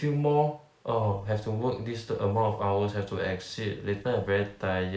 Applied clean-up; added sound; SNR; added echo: neural mask model Resemble Enhance denoiser.